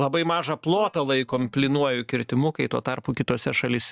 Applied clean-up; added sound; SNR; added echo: neural mask model DeepFilterNet 3.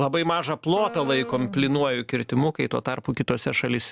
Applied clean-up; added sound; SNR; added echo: none; Wind instrument, woodwind instrument; 14 dB; none.